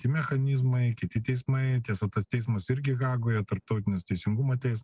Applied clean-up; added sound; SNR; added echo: none; none; none; none.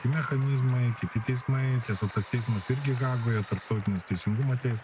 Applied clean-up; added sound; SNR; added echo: none; Applause + Camera; 18 dB; none.